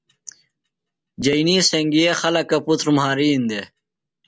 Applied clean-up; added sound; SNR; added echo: none; none; none; none.